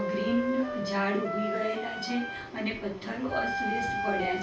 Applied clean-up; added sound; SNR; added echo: none; Wind instrument, woodwind instrument; 2 dB; reverberation time 0.3 s.